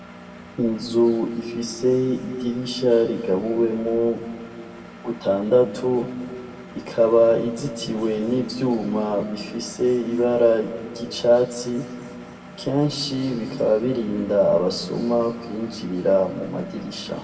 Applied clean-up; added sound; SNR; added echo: none; Engine; 19 dB; reverberation time 1.9 s.